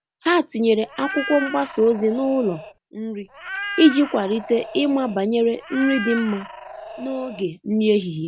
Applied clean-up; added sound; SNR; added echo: none; Meow; 11 dB; none.